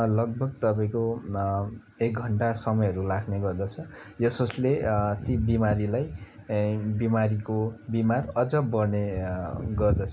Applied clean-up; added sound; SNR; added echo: none; none; none; none.